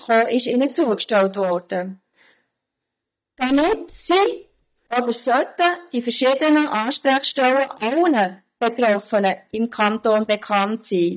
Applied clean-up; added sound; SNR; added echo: neural mask model DeepFilterNet 3.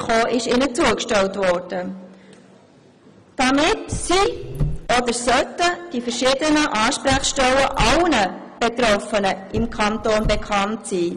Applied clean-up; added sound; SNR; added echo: none; Car; 7 dB; none.